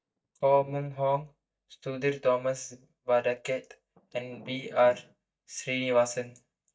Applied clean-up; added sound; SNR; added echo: neural mask model DeepFilterNet 3.